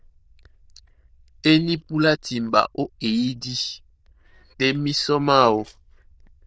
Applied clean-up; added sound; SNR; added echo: neural diffusion model UNIVERSE++.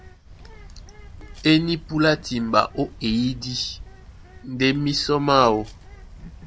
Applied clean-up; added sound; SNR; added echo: none; Bird; 18 dB; none.